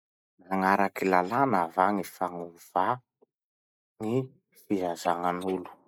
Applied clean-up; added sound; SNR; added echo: neural mask model Resemble Enhance denoiser.